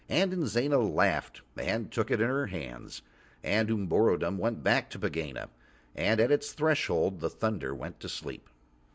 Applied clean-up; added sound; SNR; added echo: none; none; none; none.